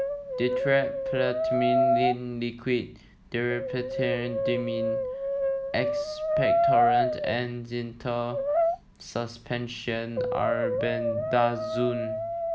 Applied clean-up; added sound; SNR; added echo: none; Brass instrument; -2 dB; none.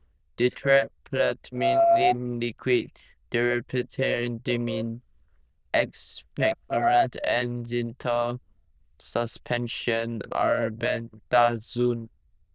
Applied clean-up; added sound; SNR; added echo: neural diffusion model UNIVERSE++.